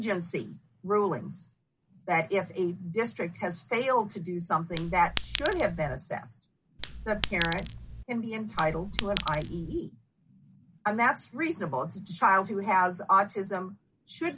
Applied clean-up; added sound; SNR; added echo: none; Chink, clink; 1 dB; none.